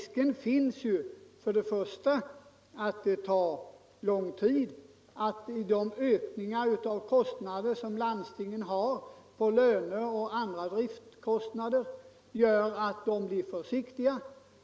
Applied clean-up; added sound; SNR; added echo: none; none; none; none.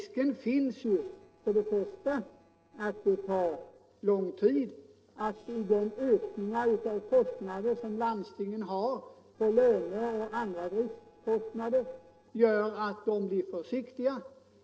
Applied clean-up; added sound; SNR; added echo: neural separator model SepFormer DNS4.